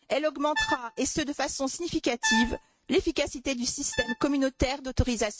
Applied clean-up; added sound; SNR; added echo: neural mask model RNNoise.